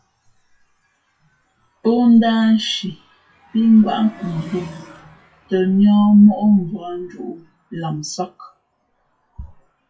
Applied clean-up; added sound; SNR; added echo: classical method WPE with log-MMSE.